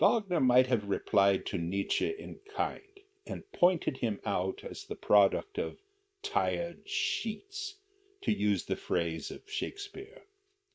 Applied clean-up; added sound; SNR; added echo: neural mask model RNNoise.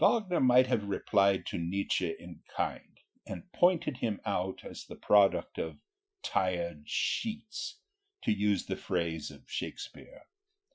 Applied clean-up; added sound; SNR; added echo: classical method Wiener filter.